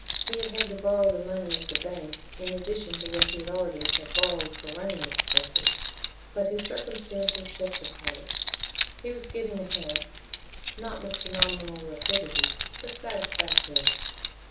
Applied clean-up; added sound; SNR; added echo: none; Keys jangling; -3 dB; reverberation time 1.2 s.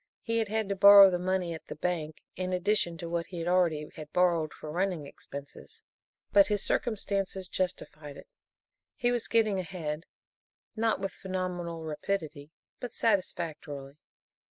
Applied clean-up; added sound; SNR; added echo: none; none; none; none.